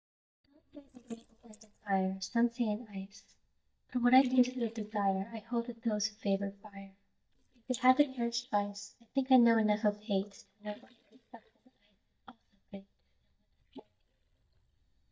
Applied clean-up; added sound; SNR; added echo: neural mask model DeepFilterNet 3.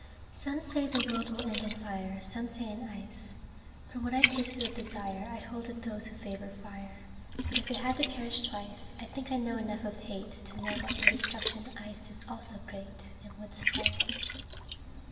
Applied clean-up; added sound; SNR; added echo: none; Liquid; -1 dB; reverberation time 1.9 s.